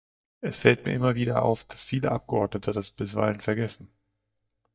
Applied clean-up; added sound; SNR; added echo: neural mask model DeepFilterNet 3.